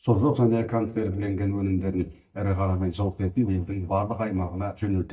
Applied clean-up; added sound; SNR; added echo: neural mask model DeepFilterNet 3.